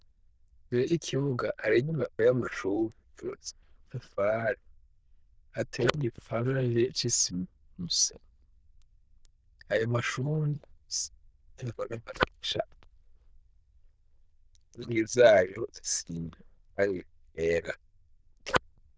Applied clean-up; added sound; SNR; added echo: neural diffusion model UNIVERSE++.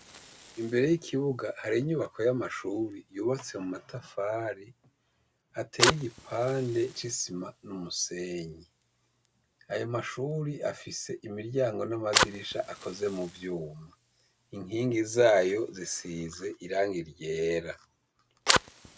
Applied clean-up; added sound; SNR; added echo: none; Fire; 6 dB; none.